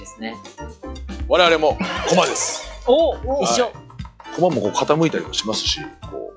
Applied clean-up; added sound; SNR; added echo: classical method log-MMSE.